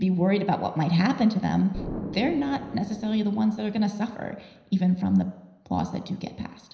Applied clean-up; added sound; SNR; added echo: none; Explosion; 16 dB; reverberation time 0.9 s.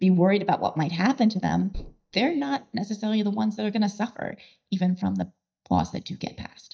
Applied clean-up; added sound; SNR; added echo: neural mask model DeepFilterNet 3.